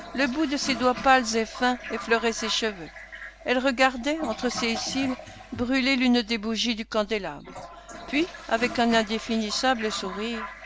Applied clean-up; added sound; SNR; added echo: none; Toilet flush; 13 dB; none.